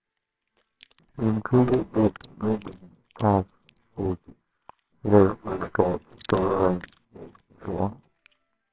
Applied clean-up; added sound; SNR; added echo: neural separator model SepFormer WHAMR!.